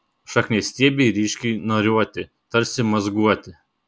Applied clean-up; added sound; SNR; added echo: none; none; none; none.